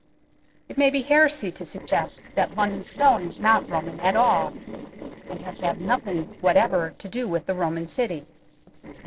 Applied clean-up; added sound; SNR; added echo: neural separator model SepFormer DNS4.